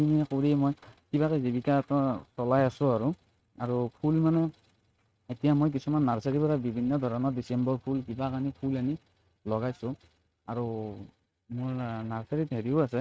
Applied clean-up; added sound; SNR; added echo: neural mask model RNNoise.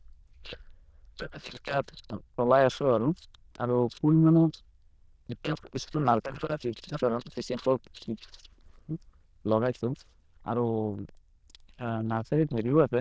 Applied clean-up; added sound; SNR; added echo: neural diffusion model UNIVERSE++.